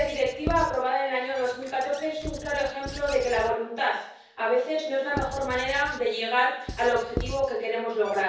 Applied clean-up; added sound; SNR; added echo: none; Squeak / Writing; 12 dB; reverberation time 0.6 s.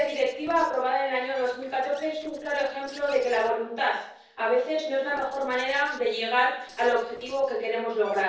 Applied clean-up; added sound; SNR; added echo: neural separator model SepFormer DNS4.